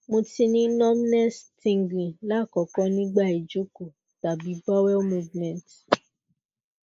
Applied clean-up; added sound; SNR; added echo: neural mask model Resemble Enhance denoiser.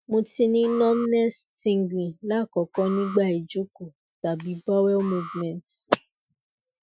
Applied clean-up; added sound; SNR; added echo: classical method Wiener filter.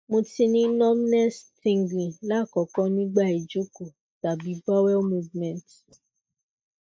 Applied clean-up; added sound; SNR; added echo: neural mask model DeepFilterNet 3.